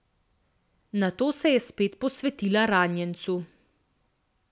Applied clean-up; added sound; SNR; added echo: none; none; none; none.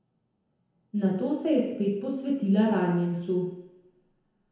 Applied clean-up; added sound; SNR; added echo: none; none; none; reverberation time 1.0 s.